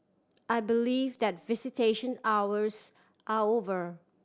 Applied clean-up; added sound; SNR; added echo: none; none; none; none.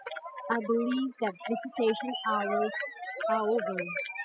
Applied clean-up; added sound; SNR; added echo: classical method spectral subtraction.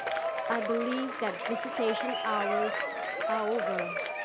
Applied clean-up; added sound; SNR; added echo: none; Applause / Crowd / Cheering; -2 dB; none.